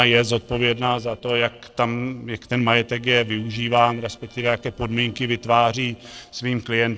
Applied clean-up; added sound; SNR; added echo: neural separator model SepFormer DNS4.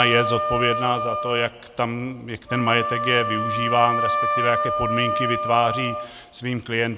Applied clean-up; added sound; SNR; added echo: none; Wind instrument, woodwind instrument; 2 dB; none.